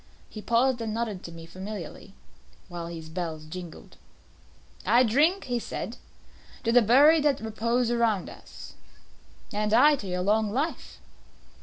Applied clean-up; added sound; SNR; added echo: none; none; none; none.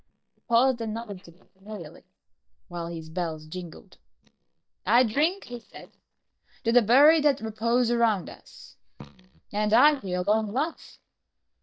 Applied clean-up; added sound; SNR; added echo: neural mask model DeepFilterNet 3.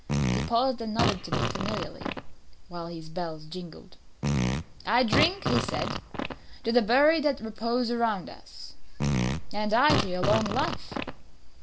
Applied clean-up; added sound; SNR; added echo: none; Fart; 1 dB; none.